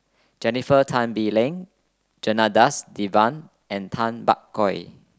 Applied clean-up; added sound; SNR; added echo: none; none; none; none.